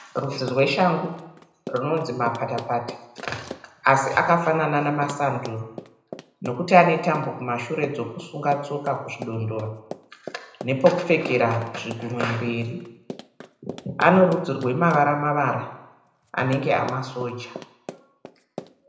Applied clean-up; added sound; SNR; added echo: none; Run; 18 dB; reverberation time 0.8 s.